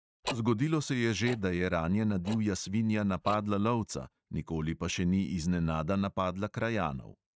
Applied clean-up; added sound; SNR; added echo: neural mask model RNNoise.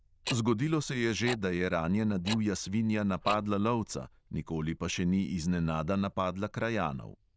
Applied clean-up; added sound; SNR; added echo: neural diffusion model UNIVERSE++.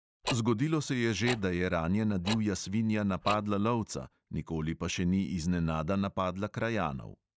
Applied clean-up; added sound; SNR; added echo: none; Tick-tock; 12 dB; none.